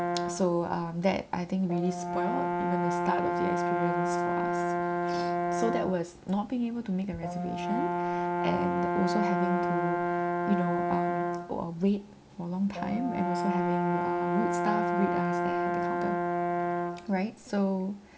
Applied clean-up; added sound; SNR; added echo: none; Brass instrument; -2 dB; none.